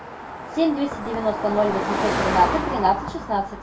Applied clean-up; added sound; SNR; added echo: none; Car passing by; 4 dB; reverberation time 0.2 s.